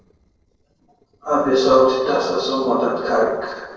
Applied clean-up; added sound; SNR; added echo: neural separator model SepFormer DNS4.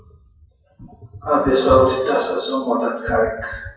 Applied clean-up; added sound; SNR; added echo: classical method WPE with log-MMSE.